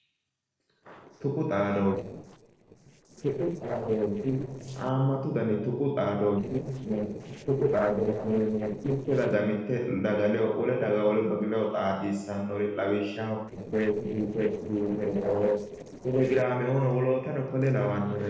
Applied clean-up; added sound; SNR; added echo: neural separator model SepFormer DNS4.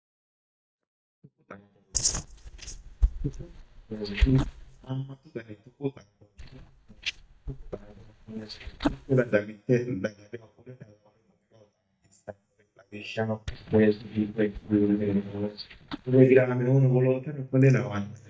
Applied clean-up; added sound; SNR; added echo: neural mask model DeepFilterNet 3.